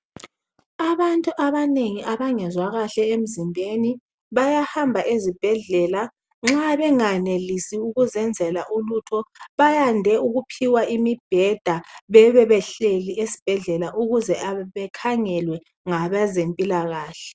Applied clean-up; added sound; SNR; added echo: none; none; none; none.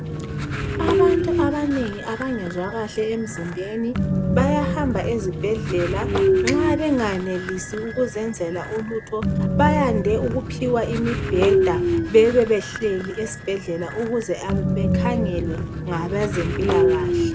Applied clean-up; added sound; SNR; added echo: none; Train; -1 dB; none.